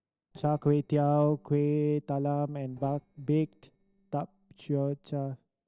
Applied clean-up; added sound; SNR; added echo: neural separator model SepFormer DNS4.